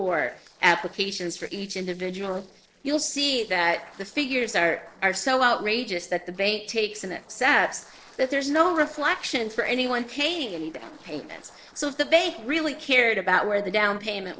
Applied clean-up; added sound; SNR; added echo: neural separator model SepFormer DNS4.